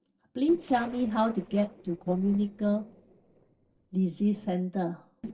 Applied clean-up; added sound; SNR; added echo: neural separator model SepFormer DNS4.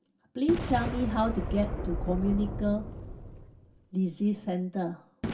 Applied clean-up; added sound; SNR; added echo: none; Boom; 5 dB; reverberation time 0.2 s.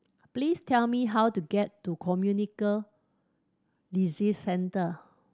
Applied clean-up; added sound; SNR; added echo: none; none; none; none.